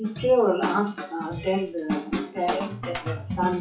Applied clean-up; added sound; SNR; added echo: classical method WPE with log-MMSE.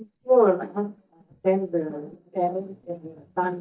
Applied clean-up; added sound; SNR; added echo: neural mask model DeepFilterNet 3.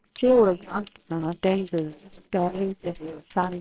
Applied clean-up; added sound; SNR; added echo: neural separator model SepFormer WHAMR!.